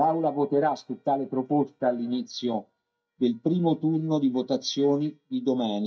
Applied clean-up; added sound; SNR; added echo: neural mask model DeepFilterNet 3.